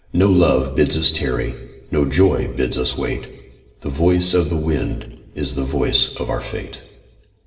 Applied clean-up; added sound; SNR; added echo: none; none; none; reverberation time 1.0 s.